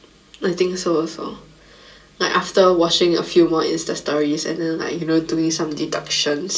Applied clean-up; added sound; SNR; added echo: none; none; none; reverberation time 0.2 s.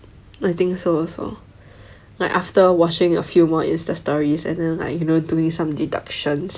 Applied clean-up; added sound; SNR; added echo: none; none; none; none.